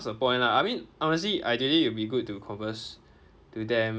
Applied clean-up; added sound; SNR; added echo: none; none; none; none.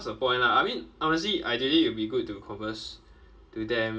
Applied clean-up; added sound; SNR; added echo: none; none; none; reverberation time 0.2 s.